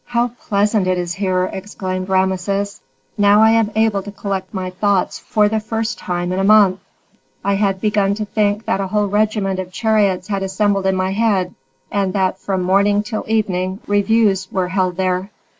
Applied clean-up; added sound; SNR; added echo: neural separator model SepFormer DNS4.